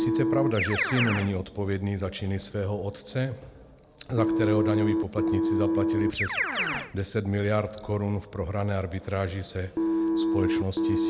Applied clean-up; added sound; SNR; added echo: none; Keyboard (musical); 0 dB; none.